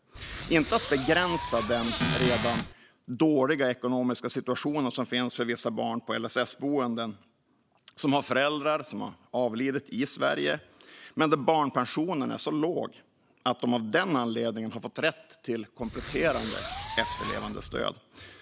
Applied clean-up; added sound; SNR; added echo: none; Fireworks + Squeak / Cupboard open or close; 5 dB; none.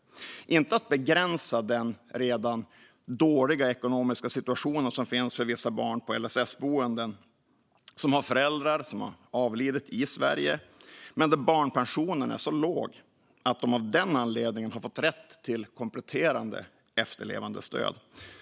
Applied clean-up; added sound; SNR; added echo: none; none; none; none.